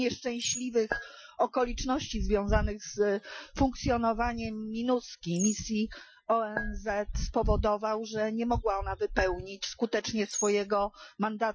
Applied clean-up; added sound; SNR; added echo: classical method Wiener filter.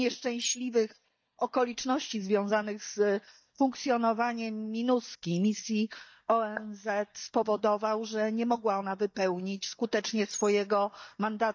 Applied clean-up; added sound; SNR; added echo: neural mask model DeepFilterNet 3.